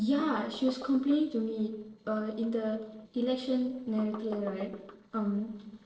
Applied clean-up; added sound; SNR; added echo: neural separator model SepFormer DNS4.